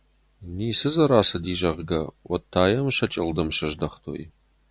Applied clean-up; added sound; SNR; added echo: none; none; none; none.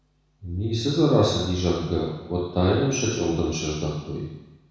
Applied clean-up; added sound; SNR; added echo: none; none; none; reverberation time 1.1 s.